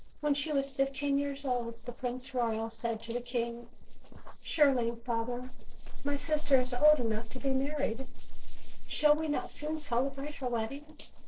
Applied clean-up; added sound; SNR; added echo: neural separator model SepFormer DNS4.